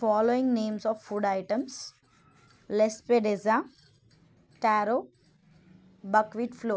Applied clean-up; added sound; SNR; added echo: none; none; none; none.